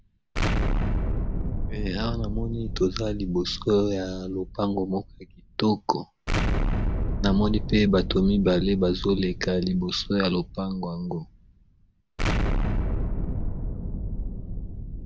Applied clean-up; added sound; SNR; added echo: none; Explosion; 1 dB; none.